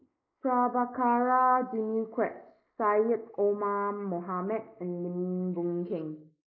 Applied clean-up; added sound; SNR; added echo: neural mask model Resemble Enhance denoiser.